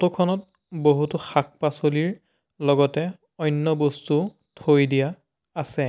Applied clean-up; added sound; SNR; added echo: none; none; none; none.